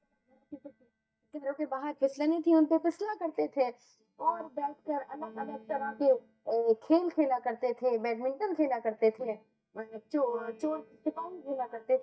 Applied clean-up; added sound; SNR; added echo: neural mask model DeepFilterNet 3.